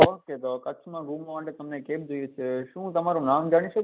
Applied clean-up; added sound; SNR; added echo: neural mask model Resemble Enhance denoiser.